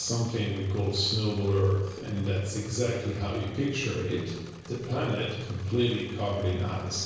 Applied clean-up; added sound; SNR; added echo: none; Engine / Mechanisms; 20 dB; reverberation time 1.0 s.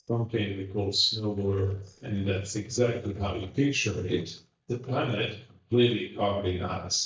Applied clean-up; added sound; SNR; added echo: neural mask model DeepFilterNet 3.